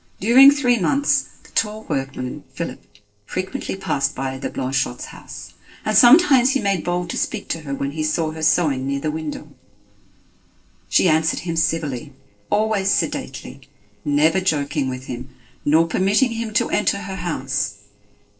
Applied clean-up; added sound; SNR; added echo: neural separator model SepFormer DNS4.